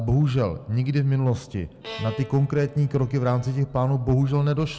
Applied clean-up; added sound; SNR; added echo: none; Bowed string instrument; 19 dB; none.